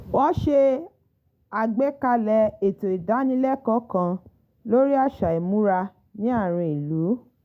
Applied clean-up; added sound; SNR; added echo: none; none; none; none.